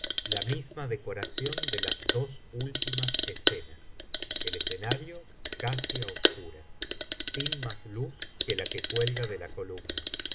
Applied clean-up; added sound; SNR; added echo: none; Clock; -3 dB; none.